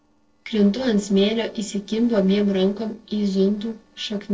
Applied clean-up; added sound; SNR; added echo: neural separator model SepFormer DNS4.